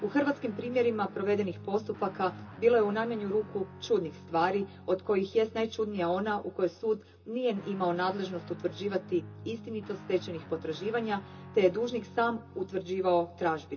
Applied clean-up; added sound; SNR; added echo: none; Guitar; 17 dB; reverberation time 0.2 s.